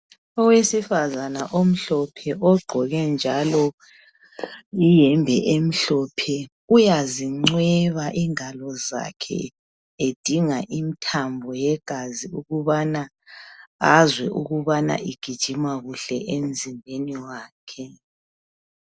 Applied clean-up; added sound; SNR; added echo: none; none; none; none.